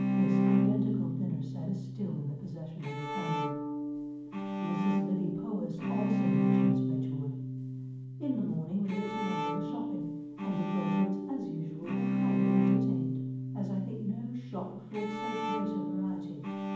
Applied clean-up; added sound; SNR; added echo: none; Bowed string instrument; -4 dB; reverberation time 1.2 s.